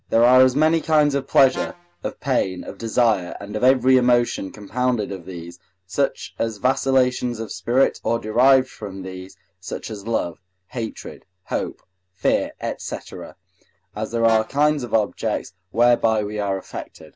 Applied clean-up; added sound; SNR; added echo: none; Brass instrument; 18 dB; none.